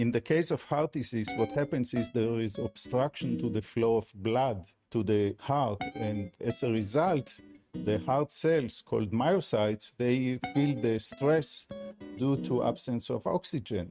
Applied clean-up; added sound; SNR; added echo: neural mask model RNNoise.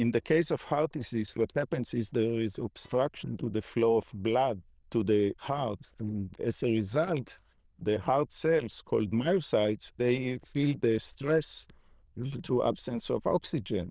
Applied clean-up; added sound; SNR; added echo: neural diffusion model UNIVERSE++.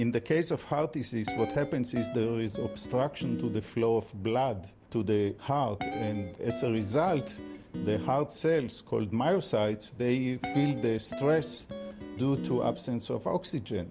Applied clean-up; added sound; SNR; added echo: none; Guitar; 10 dB; none.